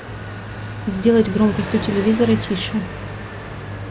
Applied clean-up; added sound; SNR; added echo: none; Motorcycle; 10 dB; none.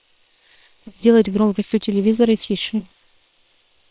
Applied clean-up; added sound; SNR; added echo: neural separator model SepFormer WHAM!.